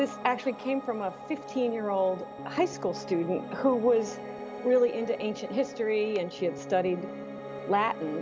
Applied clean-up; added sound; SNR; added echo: none; Piano; 11 dB; none.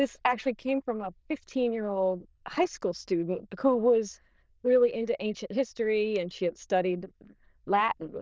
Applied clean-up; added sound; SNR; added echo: neural diffusion model UNIVERSE++.